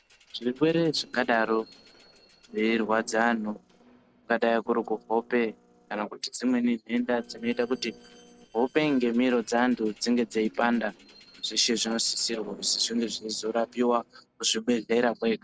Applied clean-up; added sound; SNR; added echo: neural separator model SepFormer DNS4.